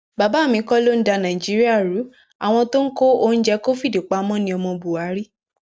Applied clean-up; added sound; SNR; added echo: none; none; none; none.